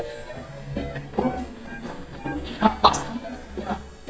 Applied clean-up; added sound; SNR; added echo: neural mask model DeepFilterNet 3.